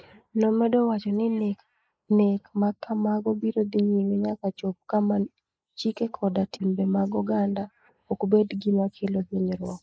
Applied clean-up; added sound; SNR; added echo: neural mask model Resemble Enhance denoiser.